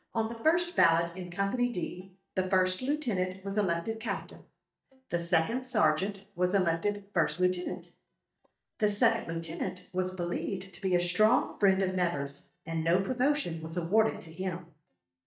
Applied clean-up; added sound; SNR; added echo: neural mask model DeepFilterNet 3.